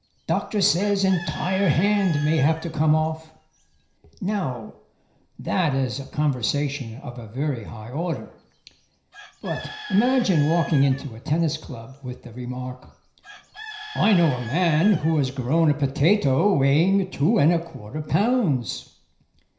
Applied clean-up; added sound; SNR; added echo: none; Bird / Chicken, rooster; 17 dB; reverberation time 0.5 s.